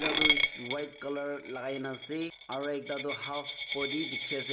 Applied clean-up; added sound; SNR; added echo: none; Coin (dropping); -4 dB; none.